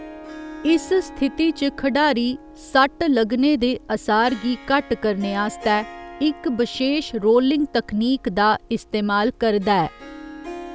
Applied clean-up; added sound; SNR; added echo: none; Harp; 18 dB; none.